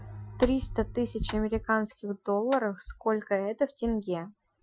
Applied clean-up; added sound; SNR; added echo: classical method Wiener filter.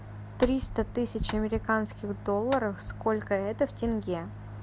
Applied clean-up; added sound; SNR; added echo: none; Tap; 14 dB; none.